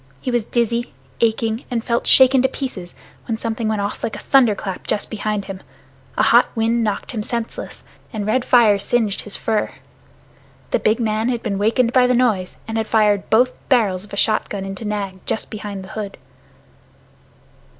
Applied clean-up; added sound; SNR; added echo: none; none; none; none.